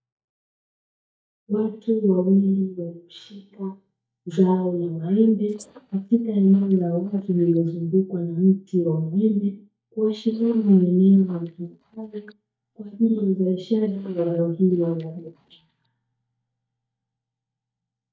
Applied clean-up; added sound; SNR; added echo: neural mask model DeepFilterNet 3.